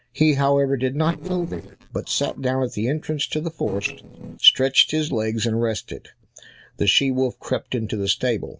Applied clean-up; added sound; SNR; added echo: neural separator model SepFormer DNS4.